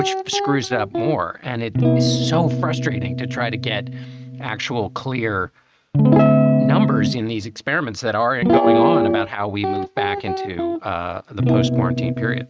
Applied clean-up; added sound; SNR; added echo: neural mask model RNNoise.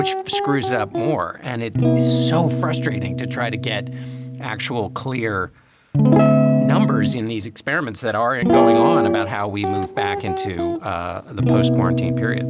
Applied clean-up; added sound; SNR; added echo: none; Guitar; -5 dB; none.